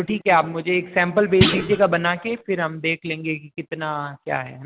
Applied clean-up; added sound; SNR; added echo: none; Thump, thud; 3 dB; none.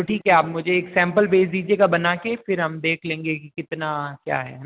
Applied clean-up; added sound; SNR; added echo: none; none; none; none.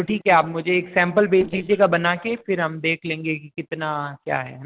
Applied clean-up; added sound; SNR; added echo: neural separator model SepFormer DNS4.